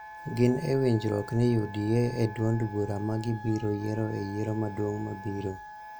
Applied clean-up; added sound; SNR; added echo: none; Wind instrument, woodwind instrument; 15 dB; none.